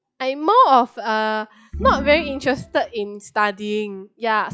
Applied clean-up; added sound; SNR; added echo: classical method log-MMSE.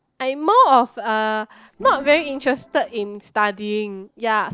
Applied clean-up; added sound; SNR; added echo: neural separator model SepFormer DNS4.